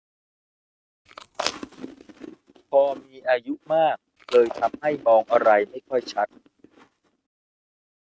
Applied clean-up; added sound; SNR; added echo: neural mask model RNNoise.